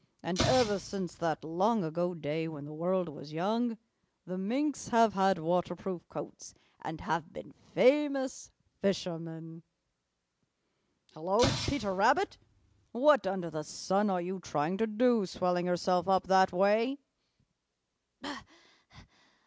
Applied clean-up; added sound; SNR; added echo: none; Explosion; 7 dB; none.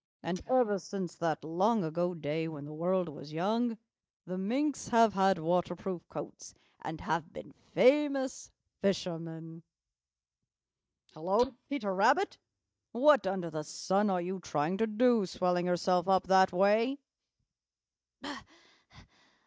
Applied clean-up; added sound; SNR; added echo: neural mask model DeepFilterNet 3.